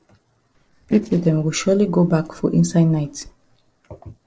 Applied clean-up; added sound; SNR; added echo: neural separator model SepFormer DNS4.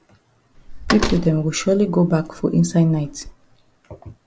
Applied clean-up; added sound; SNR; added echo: none; Slam; 8 dB; none.